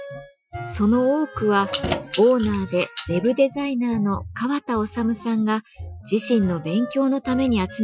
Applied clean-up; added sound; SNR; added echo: classical method Wiener filter.